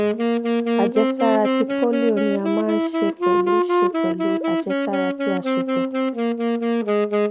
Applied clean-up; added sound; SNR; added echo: none; Wind instrument, woodwind instrument; -5 dB; none.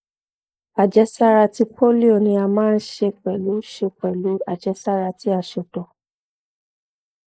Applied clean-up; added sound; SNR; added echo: neural mask model Resemble Enhance denoiser.